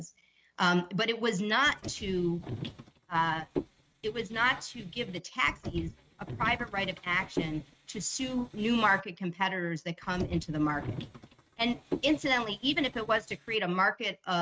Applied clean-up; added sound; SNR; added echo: neural mask model RNNoise.